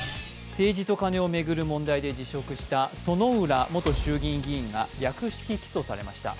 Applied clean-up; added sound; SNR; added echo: none; Door; 9 dB; none.